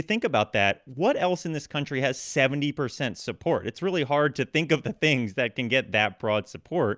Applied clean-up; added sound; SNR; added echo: none; none; none; none.